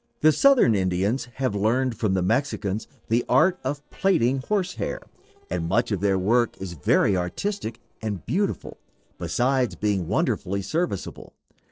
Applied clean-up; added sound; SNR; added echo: neural separator model SepFormer DNS4.